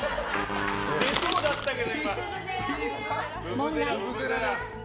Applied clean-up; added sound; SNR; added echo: none; Crackle; 2 dB; none.